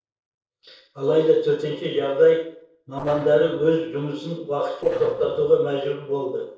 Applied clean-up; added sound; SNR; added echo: neural separator model SepFormer DNS4.